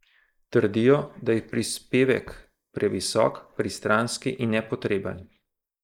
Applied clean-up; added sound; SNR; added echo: neural mask model Resemble Enhance denoiser.